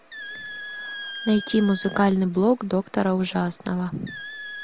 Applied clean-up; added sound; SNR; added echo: none; Squeak; 14 dB; none.